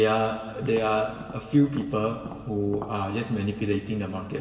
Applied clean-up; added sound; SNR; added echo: none; Tap; 16 dB; reverberation time 2.3 s.